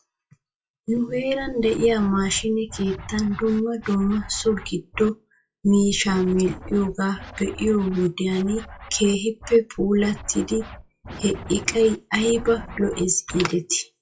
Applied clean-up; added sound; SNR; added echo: classical method WPE with log-MMSE.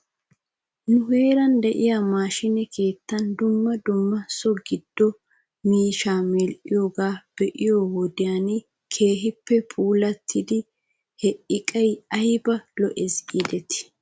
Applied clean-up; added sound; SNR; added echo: none; none; none; none.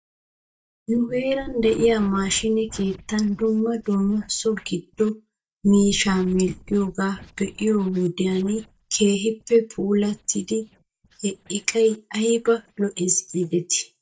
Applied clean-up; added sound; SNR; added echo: neural mask model DeepFilterNet 3.